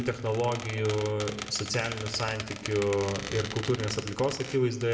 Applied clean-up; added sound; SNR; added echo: none; Squeak; 10 dB; reverberation time 1.2 s.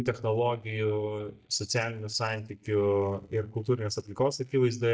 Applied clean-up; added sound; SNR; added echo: neural mask model DeepFilterNet 3.